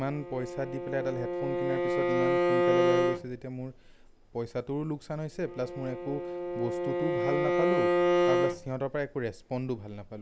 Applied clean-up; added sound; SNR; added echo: none; Bowed string instrument; -5 dB; none.